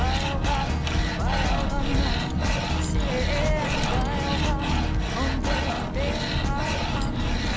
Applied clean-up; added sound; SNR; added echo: none; Tools + Car; 2 dB; none.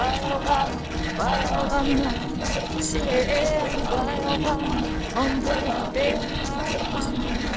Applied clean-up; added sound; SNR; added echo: neural separator model SepFormer DNS4.